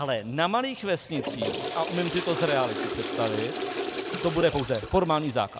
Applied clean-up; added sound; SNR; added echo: none; Toilet flush / Water; 5 dB; none.